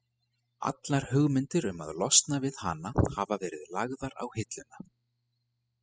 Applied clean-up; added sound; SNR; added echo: classical method spectral subtraction.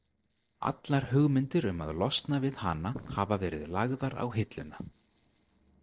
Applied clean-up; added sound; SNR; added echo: neural separator model SepFormer DNS4.